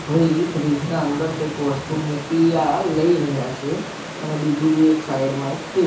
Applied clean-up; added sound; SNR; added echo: none; Stream / Liquid; 13 dB; reverberation time 0.9 s.